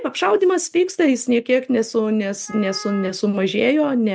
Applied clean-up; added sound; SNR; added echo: none; Wind instrument, woodwind instrument; 20 dB; none.